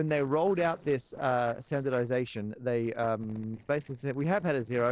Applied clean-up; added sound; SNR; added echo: neural separator model SepFormer DNS4.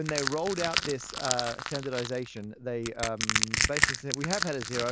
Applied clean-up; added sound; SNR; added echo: none; Crushing; -1 dB; none.